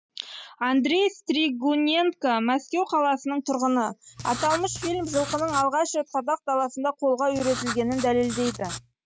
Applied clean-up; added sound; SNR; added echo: none; Writing; 10 dB; none.